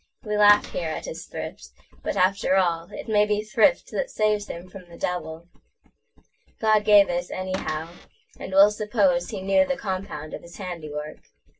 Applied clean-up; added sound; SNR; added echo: none; Cupboard open or close / Door; 13 dB; reverberation time 0.1 s.